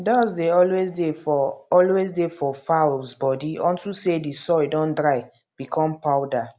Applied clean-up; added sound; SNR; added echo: none; none; none; none.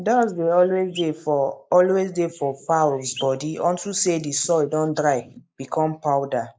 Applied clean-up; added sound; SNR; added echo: neural mask model Resemble Enhance denoiser.